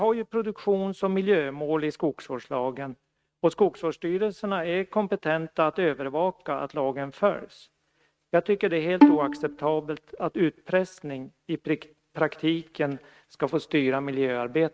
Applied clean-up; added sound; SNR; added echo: neural mask model RNNoise.